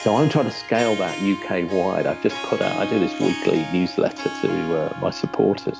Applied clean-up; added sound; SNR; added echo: none; Harp; 10 dB; none.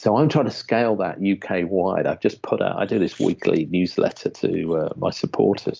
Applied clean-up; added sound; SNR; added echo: none; none; none; none.